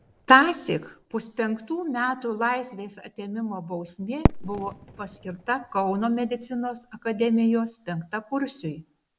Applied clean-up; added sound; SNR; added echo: none; Fireworks; 9 dB; none.